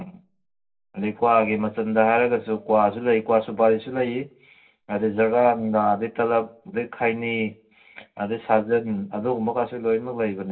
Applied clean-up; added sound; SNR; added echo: none; none; none; reverberation time 0.2 s.